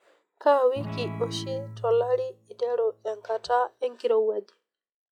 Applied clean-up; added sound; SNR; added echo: classical method log-MMSE.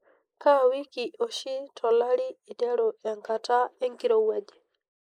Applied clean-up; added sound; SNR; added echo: neural mask model Resemble Enhance denoiser.